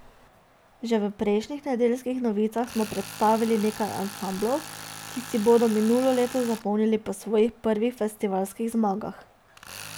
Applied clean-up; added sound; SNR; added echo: none; Tools; 17 dB; none.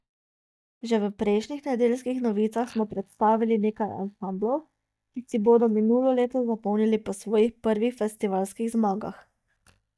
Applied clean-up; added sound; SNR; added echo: neural mask model DeepFilterNet 3.